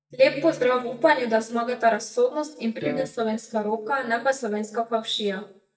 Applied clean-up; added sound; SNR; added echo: neural mask model DeepFilterNet 3.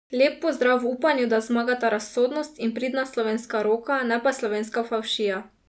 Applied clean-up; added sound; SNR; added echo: none; none; none; none.